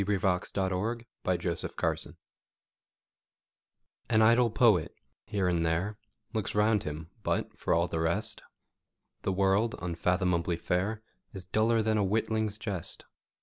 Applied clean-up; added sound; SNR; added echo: none; none; none; none.